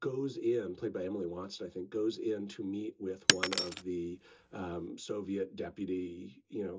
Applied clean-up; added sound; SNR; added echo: none; Shatter; -3 dB; reverberation time 0.2 s.